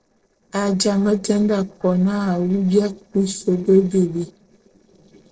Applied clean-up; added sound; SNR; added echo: neural separator model SepFormer DNS4.